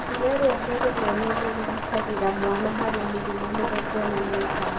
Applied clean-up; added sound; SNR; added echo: none; Rain; 1 dB; reverberation time 0.2 s.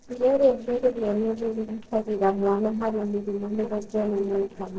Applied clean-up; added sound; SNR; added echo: neural separator model SepFormer DNS4.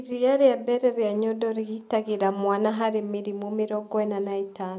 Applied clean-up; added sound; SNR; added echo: none; none; none; none.